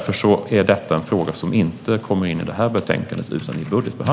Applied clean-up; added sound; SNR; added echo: none; none; none; none.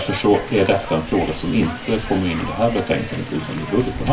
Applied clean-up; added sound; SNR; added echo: none; Hiss; 11 dB; reverberation time 0.1 s.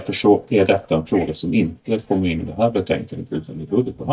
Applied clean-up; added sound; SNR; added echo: neural mask model DeepFilterNet 3.